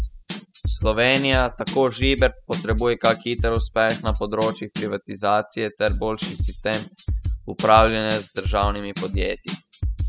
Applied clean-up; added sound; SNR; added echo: classical method spectral subtraction.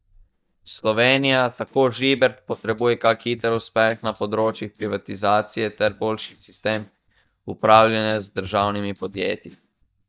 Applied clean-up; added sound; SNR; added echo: neural mask model DeepFilterNet 3.